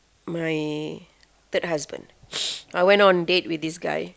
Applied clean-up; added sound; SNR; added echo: none; none; none; none.